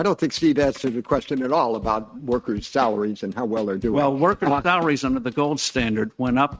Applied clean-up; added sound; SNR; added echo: neural mask model RNNoise.